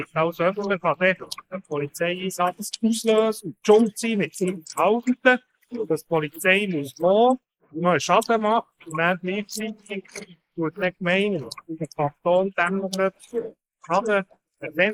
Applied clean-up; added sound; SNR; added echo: neural mask model Resemble Enhance denoiser.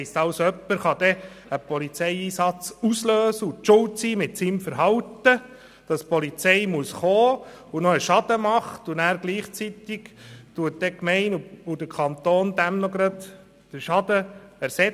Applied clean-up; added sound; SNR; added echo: none; none; none; none.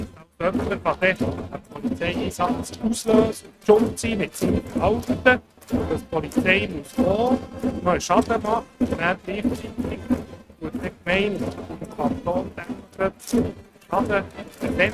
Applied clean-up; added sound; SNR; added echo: neural mask model RNNoise.